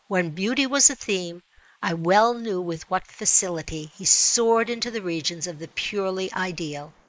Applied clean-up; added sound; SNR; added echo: neural mask model Resemble Enhance denoiser.